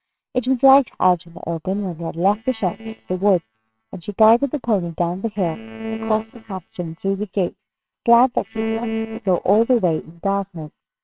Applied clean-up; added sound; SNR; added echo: neural separator model SepFormer WHAMR!.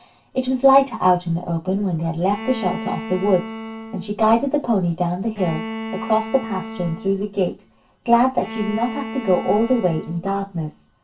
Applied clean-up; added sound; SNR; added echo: none; Bowed string instrument; 11 dB; reverberation time 0.2 s.